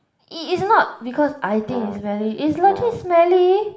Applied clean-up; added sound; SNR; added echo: none; Brass instrument; 15 dB; reverberation time 0.7 s.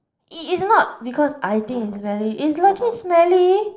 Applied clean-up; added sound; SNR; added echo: neural separator model SepFormer DNS4.